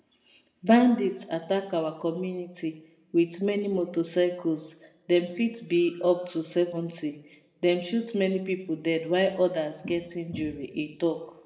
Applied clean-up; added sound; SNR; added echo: none; none; none; reverberation time 0.8 s.